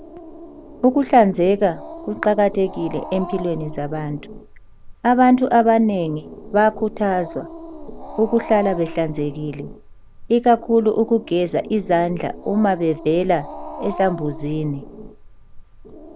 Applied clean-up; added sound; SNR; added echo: none; Growling; 14 dB; none.